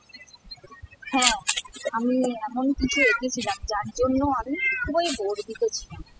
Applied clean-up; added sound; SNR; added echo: classical method spectral subtraction.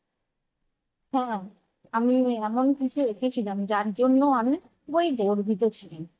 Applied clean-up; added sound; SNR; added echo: neural mask model DeepFilterNet 3.